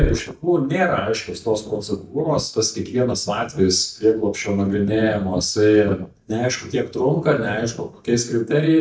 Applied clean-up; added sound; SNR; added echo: neural mask model DeepFilterNet 3.